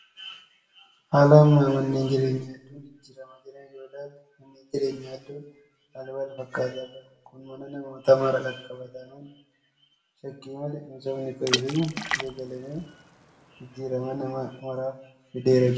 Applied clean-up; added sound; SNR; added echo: none; Water / Splash, splatter; 8 dB; reverberation time 0.6 s.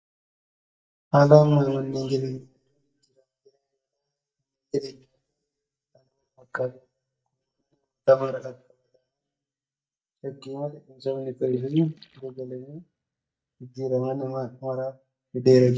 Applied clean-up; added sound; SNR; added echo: neural mask model DeepFilterNet 3.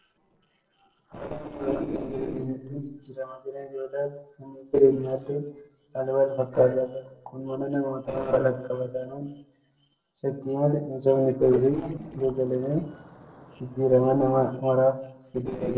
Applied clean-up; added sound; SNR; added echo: neural separator model SepFormer DNS4.